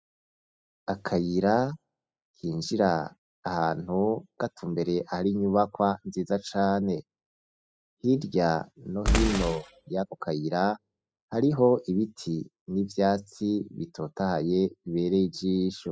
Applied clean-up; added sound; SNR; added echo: classical method spectral subtraction.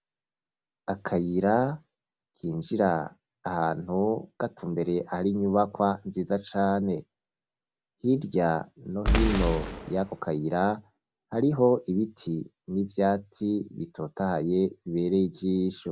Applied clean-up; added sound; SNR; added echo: none; Boom; 1 dB; none.